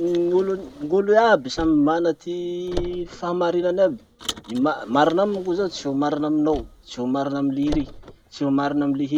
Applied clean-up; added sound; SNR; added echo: none; Car; 16 dB; none.